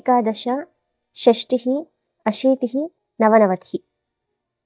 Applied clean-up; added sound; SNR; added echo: neural mask model DeepFilterNet 3.